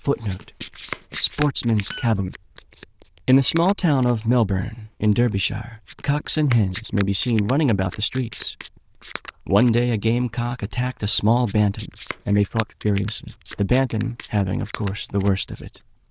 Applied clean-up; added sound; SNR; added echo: neural diffusion model UNIVERSE++.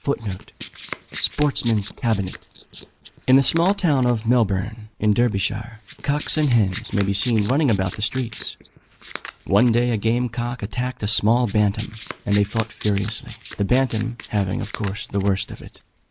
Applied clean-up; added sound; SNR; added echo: neural mask model Resemble Enhance denoiser.